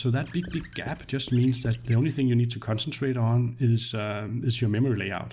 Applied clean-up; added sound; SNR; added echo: none; Squeak / Writing; 19 dB; none.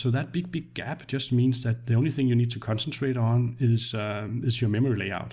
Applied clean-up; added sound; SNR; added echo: none; none; none; none.